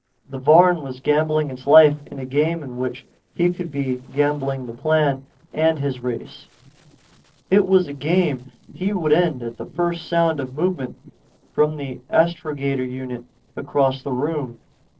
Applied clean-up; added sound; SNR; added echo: neural separator model SepFormer DNS4.